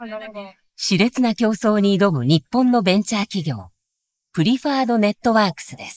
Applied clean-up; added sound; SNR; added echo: neural mask model Resemble Enhance denoiser.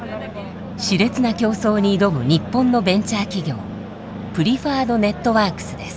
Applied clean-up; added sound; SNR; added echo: none; Growling; 12 dB; none.